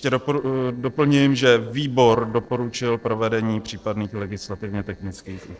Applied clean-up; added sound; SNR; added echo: neural separator model SepFormer DNS4.